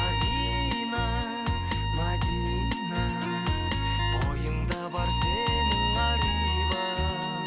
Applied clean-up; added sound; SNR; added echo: none; Bowed string instrument; 4 dB; none.